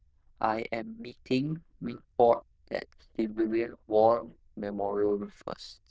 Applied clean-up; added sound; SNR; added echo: neural diffusion model UNIVERSE++.